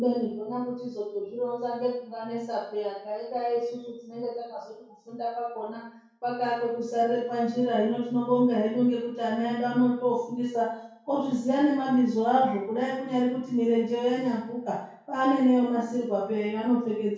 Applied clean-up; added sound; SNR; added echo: none; none; none; reverberation time 0.6 s.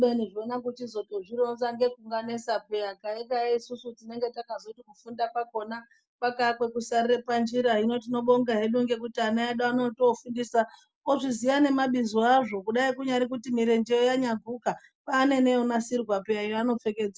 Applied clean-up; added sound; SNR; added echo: none; none; none; none.